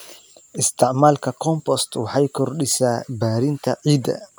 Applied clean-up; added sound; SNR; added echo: none; none; none; none.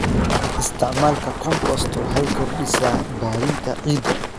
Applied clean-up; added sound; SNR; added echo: none; Walk, footsteps + Thunder; -1 dB; none.